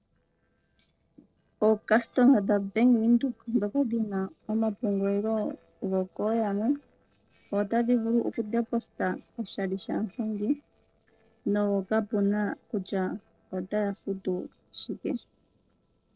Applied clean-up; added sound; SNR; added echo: neural separator model SepFormer DNS4.